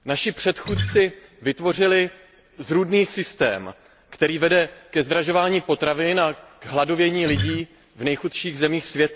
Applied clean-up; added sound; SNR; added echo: none; Acoustic guitar; 3 dB; none.